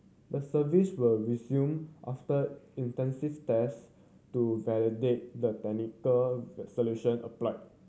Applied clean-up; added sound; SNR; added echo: none; none; none; none.